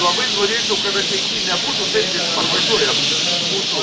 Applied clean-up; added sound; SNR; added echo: none; Bird; -5 dB; none.